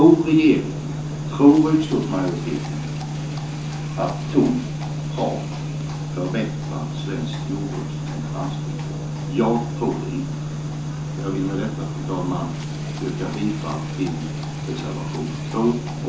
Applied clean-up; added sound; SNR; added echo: none; Livestock, farm animals, working animals; 18 dB; reverberation time 0.9 s.